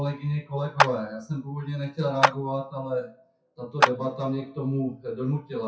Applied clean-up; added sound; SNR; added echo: classical method WPE with log-MMSE.